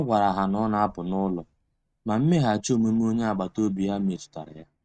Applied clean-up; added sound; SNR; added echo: neural mask model RNNoise.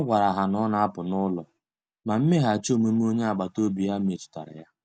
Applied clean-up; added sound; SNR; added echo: none; none; none; none.